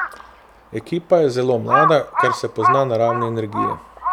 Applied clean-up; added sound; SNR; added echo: none; Crow; 2 dB; none.